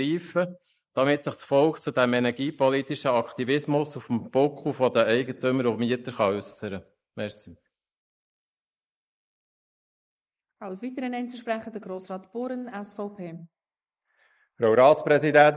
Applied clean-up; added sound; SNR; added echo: neural mask model Resemble Enhance denoiser.